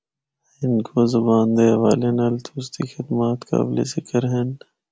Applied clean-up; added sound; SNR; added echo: none; none; none; none.